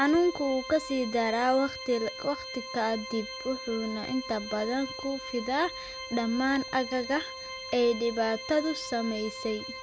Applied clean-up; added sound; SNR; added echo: none; Organ; 10 dB; none.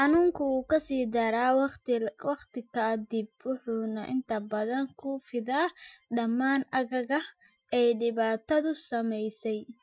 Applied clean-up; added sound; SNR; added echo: classical method Wiener filter.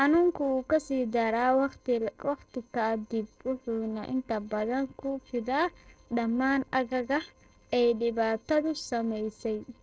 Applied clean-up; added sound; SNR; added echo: neural separator model SepFormer DNS4.